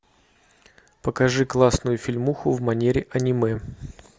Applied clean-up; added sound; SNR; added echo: none; none; none; none.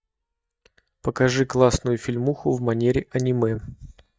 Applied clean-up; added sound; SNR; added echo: neural mask model DeepFilterNet 3.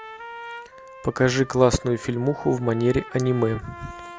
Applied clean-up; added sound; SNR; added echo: none; Trumpet; 16 dB; none.